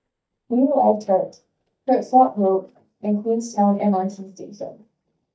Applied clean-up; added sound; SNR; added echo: neural mask model DeepFilterNet 3.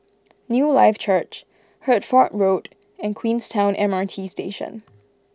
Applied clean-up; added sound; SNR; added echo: none; none; none; none.